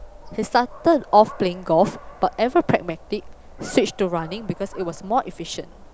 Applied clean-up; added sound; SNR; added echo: none; Dog; 18 dB; none.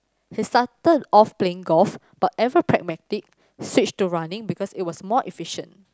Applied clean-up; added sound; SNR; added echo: none; none; none; none.